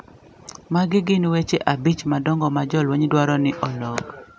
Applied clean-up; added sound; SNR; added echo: none; none; none; none.